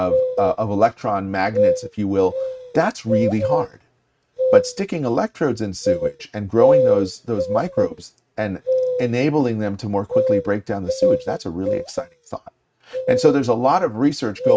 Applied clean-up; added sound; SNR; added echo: neural mask model RNNoise.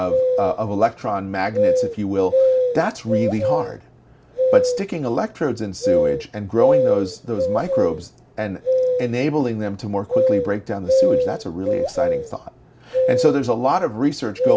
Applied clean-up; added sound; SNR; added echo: none; Bird vocalization, bird call, bird song; -2 dB; none.